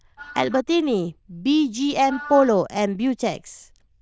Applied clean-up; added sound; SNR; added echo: neural diffusion model UNIVERSE++.